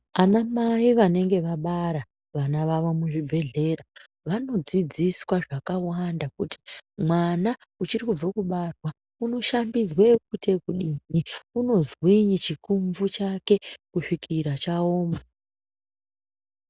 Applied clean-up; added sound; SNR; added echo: none; none; none; none.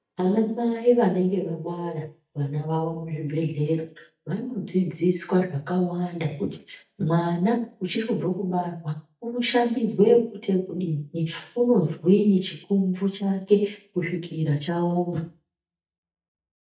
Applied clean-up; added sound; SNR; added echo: neural mask model DeepFilterNet 3.